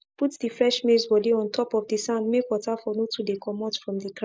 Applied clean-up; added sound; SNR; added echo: neural mask model Resemble Enhance denoiser.